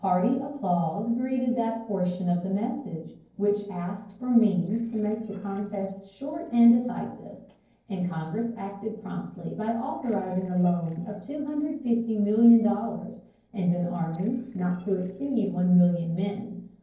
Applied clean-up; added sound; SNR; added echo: neural separator model SepFormer DNS4.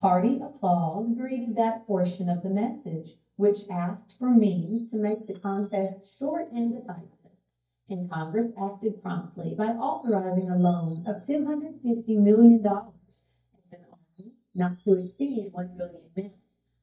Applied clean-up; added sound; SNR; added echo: neural mask model DeepFilterNet 3.